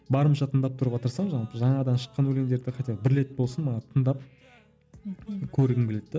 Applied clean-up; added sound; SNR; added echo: none; none; none; none.